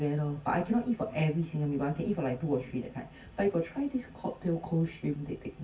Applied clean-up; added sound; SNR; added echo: none; none; none; reverberation time 0.3 s.